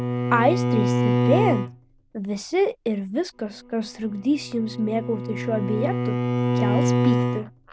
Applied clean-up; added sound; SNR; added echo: none; Bowed string instrument; -1 dB; none.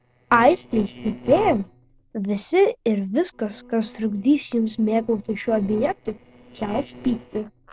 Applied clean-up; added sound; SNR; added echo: neural separator model SepFormer DNS4.